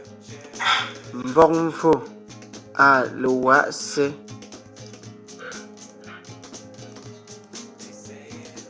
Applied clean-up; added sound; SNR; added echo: none; Acoustic guitar; 17 dB; none.